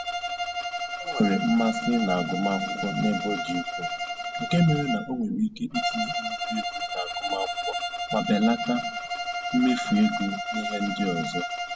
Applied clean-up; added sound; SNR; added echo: none; Bowed string instrument; 3 dB; none.